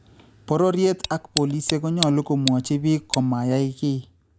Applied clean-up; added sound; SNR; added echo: none; Tick; 9 dB; none.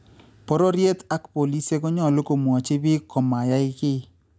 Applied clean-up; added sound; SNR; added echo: none; none; none; none.